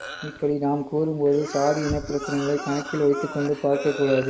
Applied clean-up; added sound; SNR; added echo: none; Cough; 12 dB; none.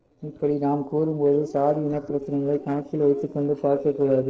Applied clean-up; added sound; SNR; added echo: neural separator model SepFormer DNS4.